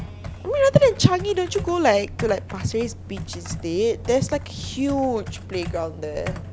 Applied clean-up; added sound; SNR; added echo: none; Computer keyboard; 12 dB; none.